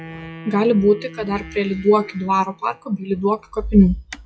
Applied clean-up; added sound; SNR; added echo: classical method log-MMSE.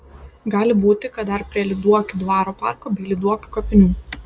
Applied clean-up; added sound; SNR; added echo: none; none; none; none.